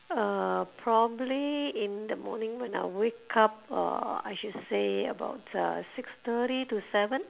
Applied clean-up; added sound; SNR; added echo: none; none; none; none.